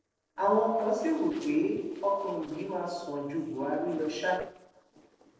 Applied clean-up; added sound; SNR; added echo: neural separator model SepFormer DNS4.